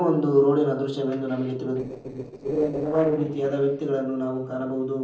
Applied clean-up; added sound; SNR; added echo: neural separator model SepFormer DNS4.